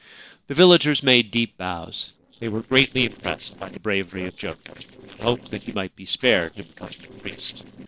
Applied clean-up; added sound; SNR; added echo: neural separator model SepFormer DNS4.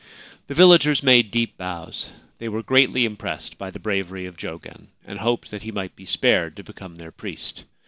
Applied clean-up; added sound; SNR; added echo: none; none; none; none.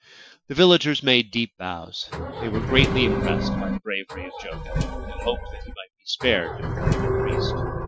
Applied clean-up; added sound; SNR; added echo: classical method Wiener filter.